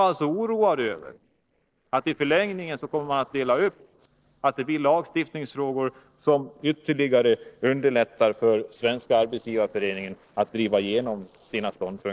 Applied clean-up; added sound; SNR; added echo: neural separator model SepFormer DNS4.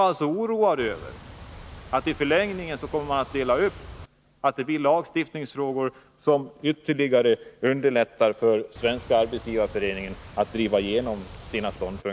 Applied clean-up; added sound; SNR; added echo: none; Boat, Water vehicle; 17 dB; none.